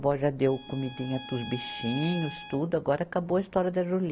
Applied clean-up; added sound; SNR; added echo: none; Bowed string instrument; 12 dB; none.